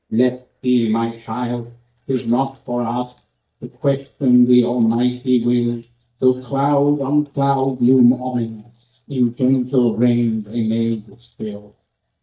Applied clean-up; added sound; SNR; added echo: neural mask model DeepFilterNet 3.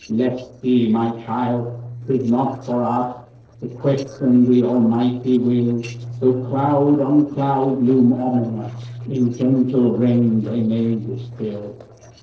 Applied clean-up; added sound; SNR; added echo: neural separator model SepFormer DNS4.